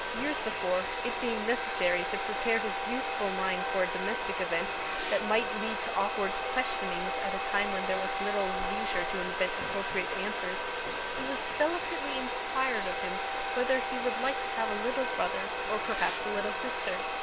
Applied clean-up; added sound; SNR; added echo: none; Domestic sounds, home sounds; -1 dB; none.